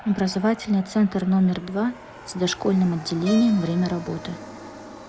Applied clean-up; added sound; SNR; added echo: none; Keyboard (musical) + Aircraft; 16 dB; none.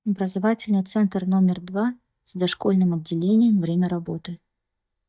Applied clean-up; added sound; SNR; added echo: neural mask model DeepFilterNet 3.